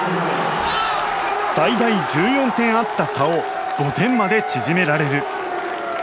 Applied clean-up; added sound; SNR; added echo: none; none; none; none.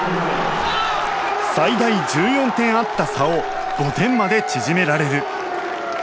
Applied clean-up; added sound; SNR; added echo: none; Squeak / Tools; 17 dB; none.